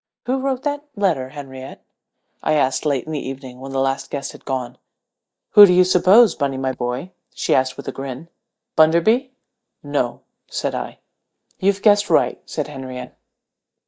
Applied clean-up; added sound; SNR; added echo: neural mask model DeepFilterNet 3.